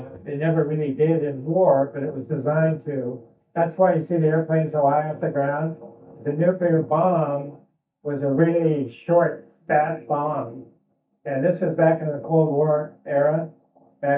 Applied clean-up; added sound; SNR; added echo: neural mask model DeepFilterNet 3.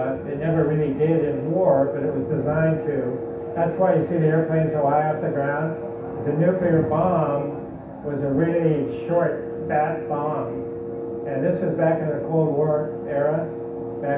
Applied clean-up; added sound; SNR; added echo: none; Wind instrument, woodwind instrument; 9 dB; reverberation time 0.7 s.